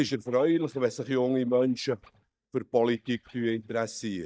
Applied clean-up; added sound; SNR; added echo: neural mask model DeepFilterNet 3.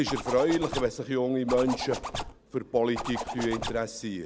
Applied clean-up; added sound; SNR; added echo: none; Zipper (clothing); 8 dB; none.